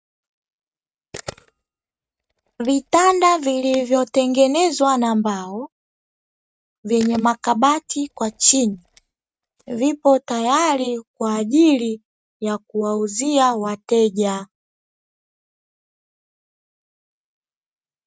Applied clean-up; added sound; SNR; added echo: neural mask model RNNoise.